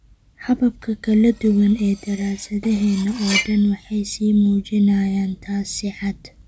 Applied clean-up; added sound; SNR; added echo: none; Cutlery, silverware; 11 dB; none.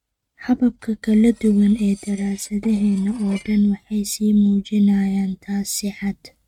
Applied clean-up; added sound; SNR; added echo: neural mask model RNNoise.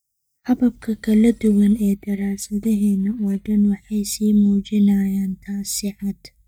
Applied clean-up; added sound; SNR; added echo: neural mask model DeepFilterNet 3.